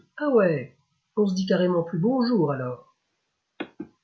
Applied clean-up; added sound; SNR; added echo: none; none; none; none.